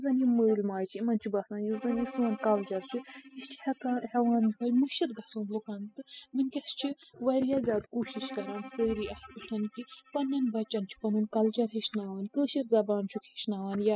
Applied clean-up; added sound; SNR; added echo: classical method spectral subtraction.